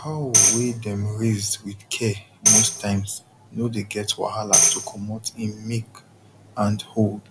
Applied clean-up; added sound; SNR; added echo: none; Tambourine; -4 dB; none.